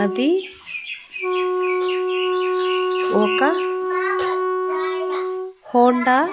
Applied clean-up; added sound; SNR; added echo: none; Wind instrument, woodwind instrument; 0 dB; none.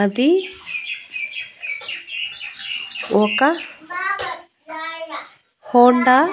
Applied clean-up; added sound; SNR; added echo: none; none; none; none.